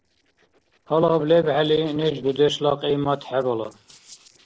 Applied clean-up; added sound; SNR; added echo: neural separator model SepFormer DNS4.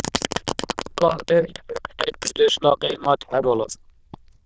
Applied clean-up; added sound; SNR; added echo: neural diffusion model UNIVERSE++.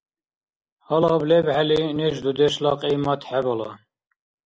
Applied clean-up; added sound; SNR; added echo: none; none; none; none.